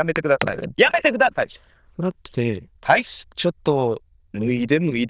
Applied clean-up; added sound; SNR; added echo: neural diffusion model UNIVERSE++.